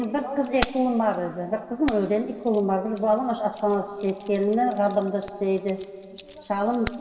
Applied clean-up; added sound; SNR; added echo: none; Keys jangling; 13 dB; reverberation time 2.1 s.